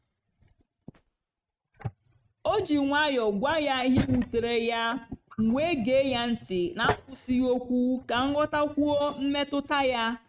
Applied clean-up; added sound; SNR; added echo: neural mask model RNNoise.